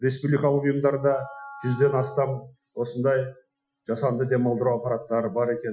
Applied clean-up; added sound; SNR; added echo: classical method Wiener filter.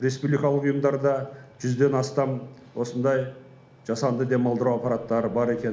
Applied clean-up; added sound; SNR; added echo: none; none; none; none.